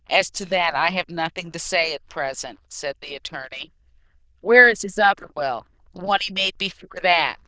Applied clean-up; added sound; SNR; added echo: neural diffusion model UNIVERSE++.